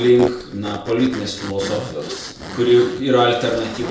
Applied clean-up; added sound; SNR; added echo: none; Zipper (clothing); 12 dB; reverberation time 0.5 s.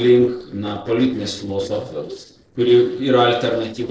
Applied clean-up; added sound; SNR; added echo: neural separator model SepFormer DNS4.